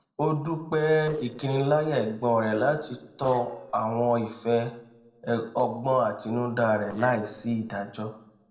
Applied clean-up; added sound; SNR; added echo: neural separator model SepFormer DNS4.